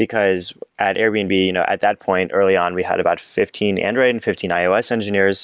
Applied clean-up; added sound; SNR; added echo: none; none; none; none.